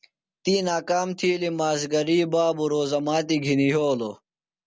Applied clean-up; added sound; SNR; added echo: none; none; none; none.